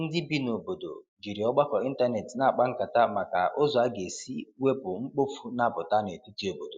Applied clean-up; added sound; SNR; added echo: none; none; none; none.